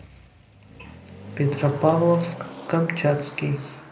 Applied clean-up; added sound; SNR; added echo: none; Motor vehicle (road); 14 dB; reverberation time 0.4 s.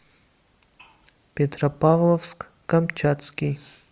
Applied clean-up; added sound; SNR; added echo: none; none; none; none.